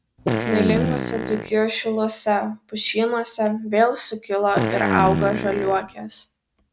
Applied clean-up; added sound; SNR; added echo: none; Fart; 1 dB; none.